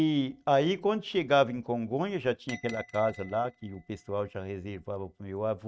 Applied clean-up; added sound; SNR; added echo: neural mask model RNNoise.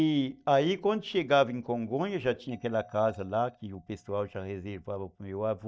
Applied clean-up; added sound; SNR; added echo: neural mask model DeepFilterNet 3.